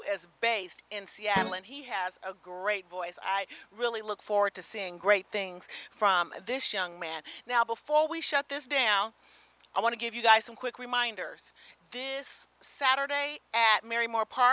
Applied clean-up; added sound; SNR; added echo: none; Guitar; 6 dB; none.